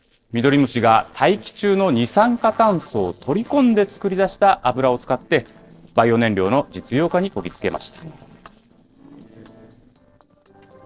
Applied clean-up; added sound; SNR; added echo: neural separator model SepFormer DNS4.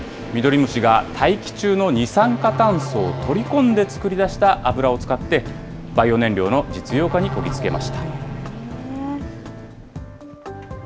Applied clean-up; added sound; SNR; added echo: none; Musical instrument; 10 dB; none.